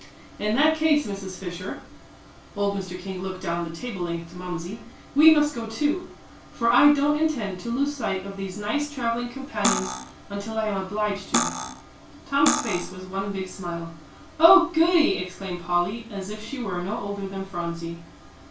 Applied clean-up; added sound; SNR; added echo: none; Cutlery, silverware; 1 dB; reverberation time 0.3 s.